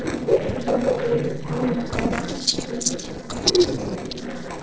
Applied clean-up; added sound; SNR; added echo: neural separator model SepFormer DNS4.